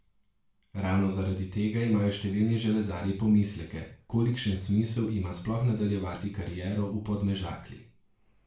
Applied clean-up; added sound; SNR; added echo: none; none; none; reverberation time 0.3 s.